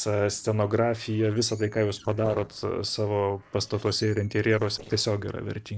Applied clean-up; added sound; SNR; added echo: neural separator model SepFormer DNS4.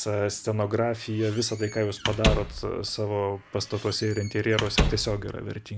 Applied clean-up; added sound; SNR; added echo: none; Squeak / Slam; 3 dB; none.